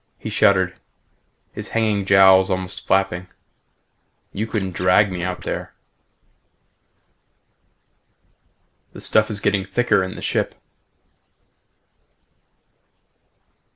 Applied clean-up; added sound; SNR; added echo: none; Scratching (performance technique); 14 dB; none.